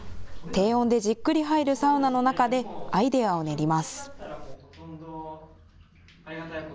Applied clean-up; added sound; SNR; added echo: none; none; none; none.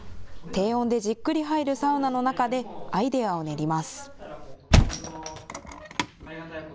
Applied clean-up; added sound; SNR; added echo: none; Thump, thud; -3 dB; none.